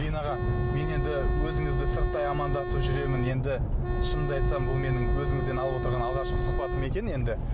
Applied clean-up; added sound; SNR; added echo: none; Organ; 7 dB; none.